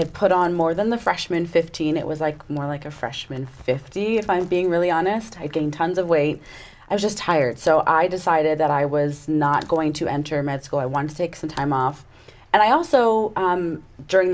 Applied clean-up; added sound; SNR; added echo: none; none; none; none.